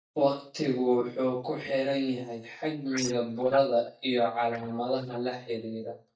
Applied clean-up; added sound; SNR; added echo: neural mask model DeepFilterNet 3.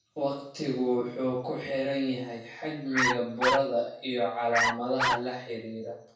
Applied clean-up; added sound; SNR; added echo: none; Bark; -1 dB; reverberation time 0.6 s.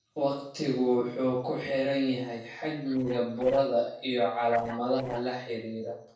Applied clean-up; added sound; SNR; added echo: neural separator model SepFormer DNS4.